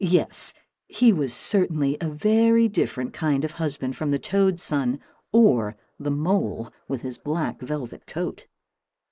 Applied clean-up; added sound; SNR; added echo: neural mask model Resemble Enhance denoiser.